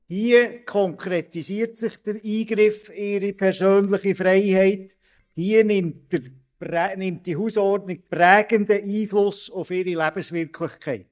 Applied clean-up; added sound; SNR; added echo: neural mask model DeepFilterNet 3.